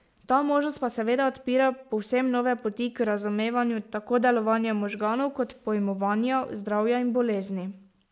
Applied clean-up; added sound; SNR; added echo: none; none; none; none.